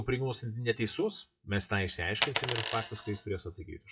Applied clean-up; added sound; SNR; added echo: classical method WPE with log-MMSE.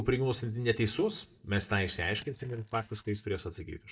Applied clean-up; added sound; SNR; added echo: neural mask model DeepFilterNet 3.